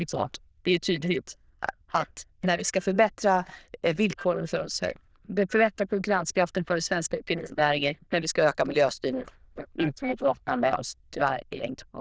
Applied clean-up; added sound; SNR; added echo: neural diffusion model UNIVERSE++.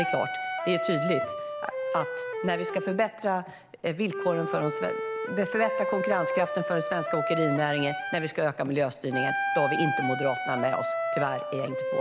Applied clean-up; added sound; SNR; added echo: none; Wind instrument, woodwind instrument; 2 dB; none.